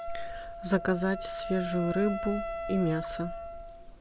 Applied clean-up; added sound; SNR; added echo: none; Wind instrument, woodwind instrument; 7 dB; none.